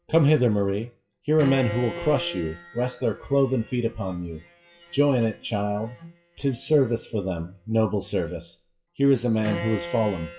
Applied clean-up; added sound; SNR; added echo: classical method WPE with log-MMSE.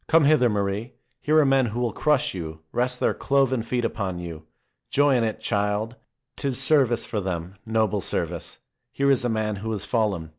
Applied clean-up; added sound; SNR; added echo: none; none; none; none.